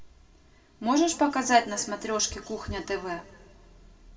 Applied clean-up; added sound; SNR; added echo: none; none; none; reverberation time 1.8 s.